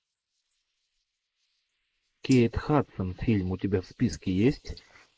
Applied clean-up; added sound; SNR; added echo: neural mask model Resemble Enhance denoiser.